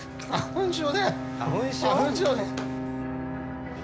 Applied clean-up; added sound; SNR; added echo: none; Bowed string instrument; 5 dB; none.